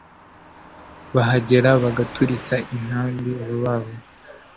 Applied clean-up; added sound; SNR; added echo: none; Car passing by / Truck; 18 dB; none.